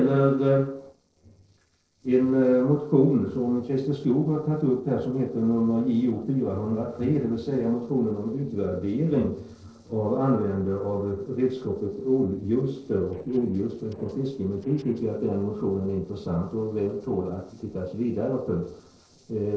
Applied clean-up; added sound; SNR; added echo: neural separator model SepFormer DNS4.